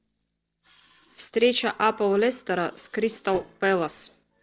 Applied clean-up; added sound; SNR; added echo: neural separator model SepFormer DNS4.